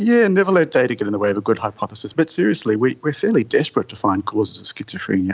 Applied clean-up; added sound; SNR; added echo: none; none; none; none.